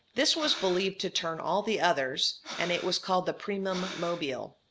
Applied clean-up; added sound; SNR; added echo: none; Breathing; 13 dB; none.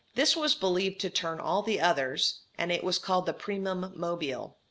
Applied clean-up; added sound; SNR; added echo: none; none; none; none.